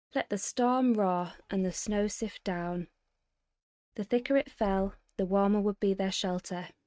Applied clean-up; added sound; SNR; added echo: neural mask model RNNoise.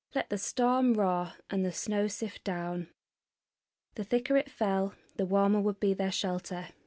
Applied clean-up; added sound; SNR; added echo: none; none; none; none.